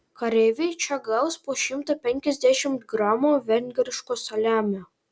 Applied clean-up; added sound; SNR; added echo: none; none; none; none.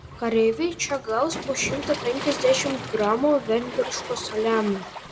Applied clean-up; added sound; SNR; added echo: none; Waves, surf; 10 dB; reverberation time 1.2 s.